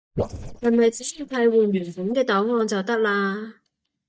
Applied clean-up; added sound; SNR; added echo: neural mask model DeepFilterNet 3.